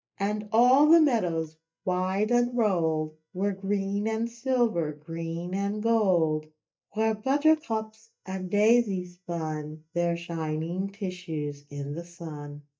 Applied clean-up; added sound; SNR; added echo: neural mask model DeepFilterNet 3.